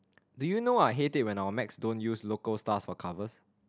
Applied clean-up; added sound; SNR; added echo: none; none; none; none.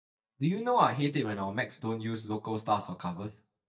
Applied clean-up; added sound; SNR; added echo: neural mask model DeepFilterNet 3.